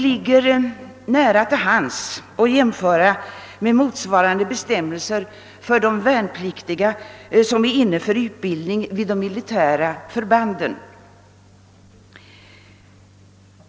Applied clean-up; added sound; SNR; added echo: none; none; none; none.